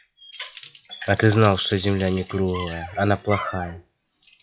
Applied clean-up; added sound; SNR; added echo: classical method log-MMSE.